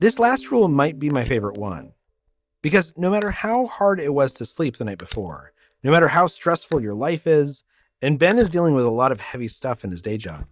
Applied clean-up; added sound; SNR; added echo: neural mask model DeepFilterNet 3.